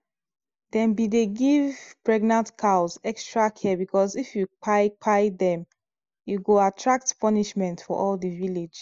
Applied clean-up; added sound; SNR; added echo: none; none; none; none.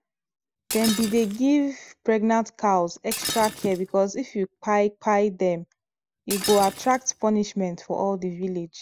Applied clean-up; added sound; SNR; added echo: none; Shatter; 12 dB; none.